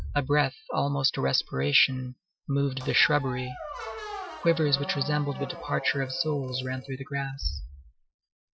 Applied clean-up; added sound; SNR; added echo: classical method Wiener filter.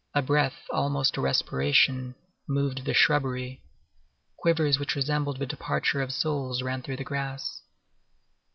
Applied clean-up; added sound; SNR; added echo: none; none; none; none.